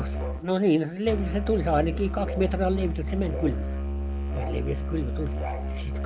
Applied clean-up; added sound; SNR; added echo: none; Musical instrument; 1 dB; none.